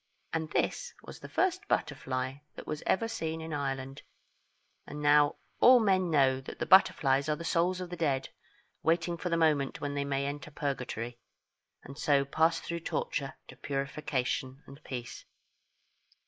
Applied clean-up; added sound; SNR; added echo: neural mask model Resemble Enhance denoiser.